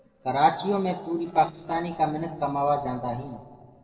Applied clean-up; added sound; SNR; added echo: neural separator model SepFormer DNS4.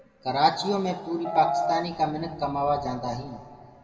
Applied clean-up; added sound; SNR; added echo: none; Piano; 0 dB; reverberation time 1.5 s.